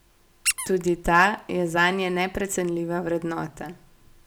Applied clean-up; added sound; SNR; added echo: none; Squeak; 7 dB; none.